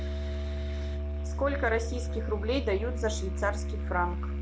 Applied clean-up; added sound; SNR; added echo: none; Musical instrument; -1 dB; none.